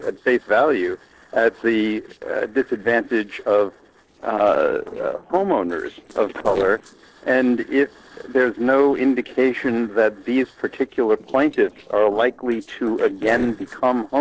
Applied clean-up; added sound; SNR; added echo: neural separator model SepFormer DNS4.